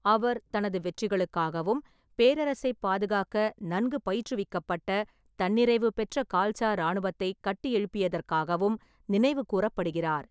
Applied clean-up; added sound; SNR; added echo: none; none; none; none.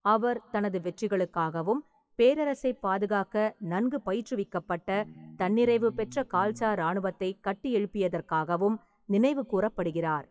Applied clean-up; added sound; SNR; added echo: classical method WPE with log-MMSE.